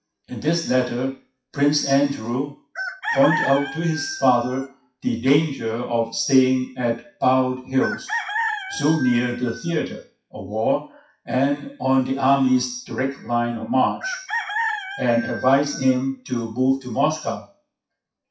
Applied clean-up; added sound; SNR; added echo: classical method WPE with log-MMSE.